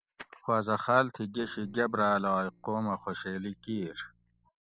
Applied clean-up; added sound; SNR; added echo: neural separator model SepFormer DNS4.